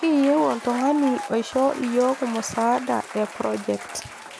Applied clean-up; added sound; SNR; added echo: none; Applause / Crowd / Cheering; 13 dB; none.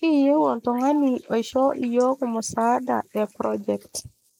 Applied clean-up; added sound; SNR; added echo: neural mask model Resemble Enhance denoiser.